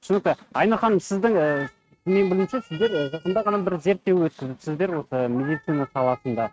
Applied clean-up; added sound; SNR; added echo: neural mask model RNNoise.